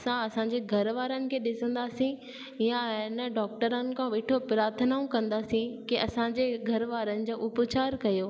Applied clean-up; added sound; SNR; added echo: none; none; none; none.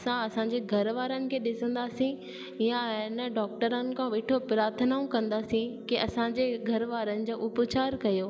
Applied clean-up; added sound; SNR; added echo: none; Organ; 18 dB; none.